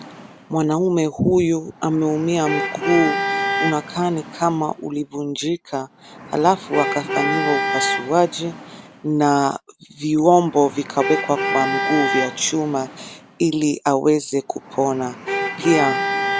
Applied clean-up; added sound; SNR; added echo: none; Traffic noise, roadway noise / Vehicle horn, car horn, honking; 6 dB; none.